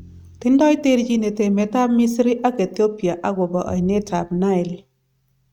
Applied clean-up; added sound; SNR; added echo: neural mask model RNNoise.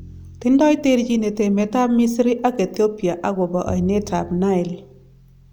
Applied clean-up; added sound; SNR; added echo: none; Bowed string instrument; 20 dB; none.